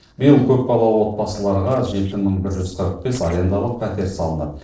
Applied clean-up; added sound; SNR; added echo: neural separator model SepFormer DNS4.